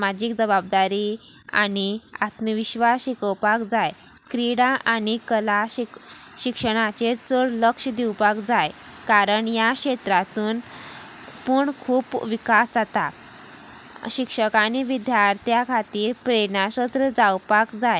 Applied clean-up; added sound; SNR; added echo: none; none; none; none.